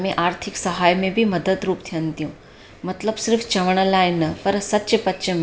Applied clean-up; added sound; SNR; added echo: none; none; none; none.